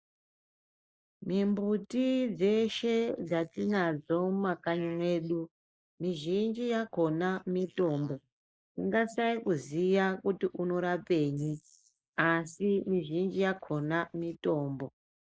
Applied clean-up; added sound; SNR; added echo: neural mask model Resemble Enhance denoiser.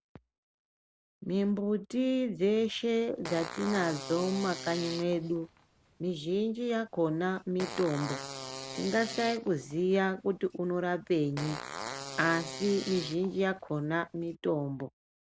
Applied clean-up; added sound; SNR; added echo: none; Fart; 12 dB; none.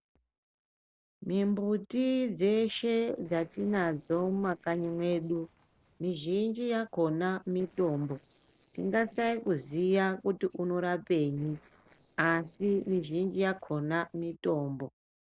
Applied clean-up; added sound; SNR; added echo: neural separator model SepFormer DNS4.